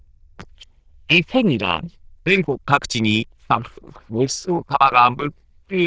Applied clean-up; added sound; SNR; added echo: neural diffusion model UNIVERSE++.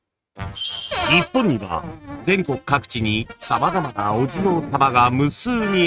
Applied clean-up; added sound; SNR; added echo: neural mask model RNNoise.